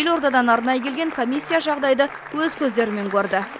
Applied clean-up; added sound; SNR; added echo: none; Applause; 14 dB; none.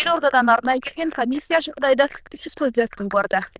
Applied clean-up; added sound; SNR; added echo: neural diffusion model UNIVERSE++.